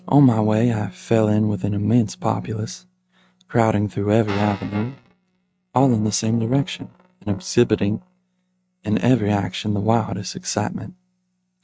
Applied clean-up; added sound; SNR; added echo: neural mask model RNNoise.